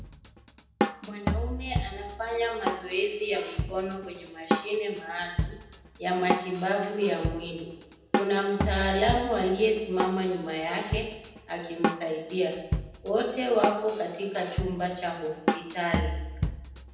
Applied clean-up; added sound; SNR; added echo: none; Drum kit; 3 dB; reverberation time 0.9 s.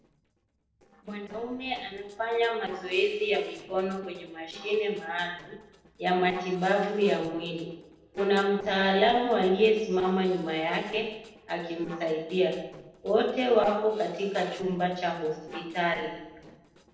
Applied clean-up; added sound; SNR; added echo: neural separator model SepFormer DNS4.